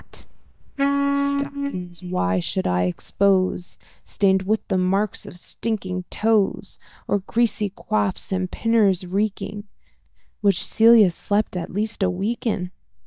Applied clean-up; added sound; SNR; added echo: neural mask model DeepFilterNet 3.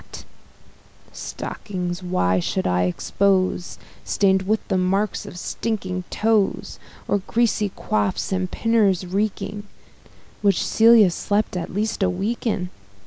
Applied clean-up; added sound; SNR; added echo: none; none; none; none.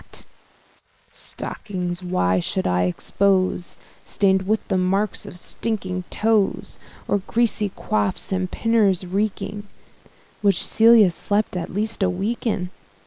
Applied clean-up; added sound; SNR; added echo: neural mask model Resemble Enhance denoiser.